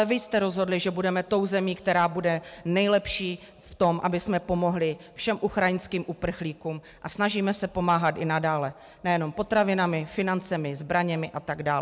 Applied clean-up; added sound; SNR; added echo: none; none; none; none.